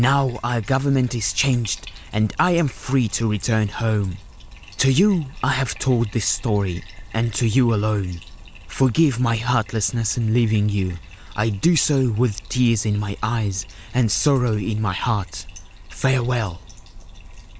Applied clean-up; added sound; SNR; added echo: none; Bathtub (filling or washing) + Bird; 17 dB; none.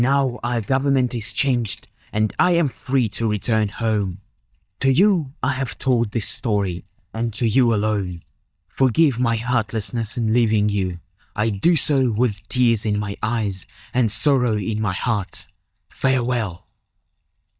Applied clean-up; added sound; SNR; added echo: neural mask model DeepFilterNet 3.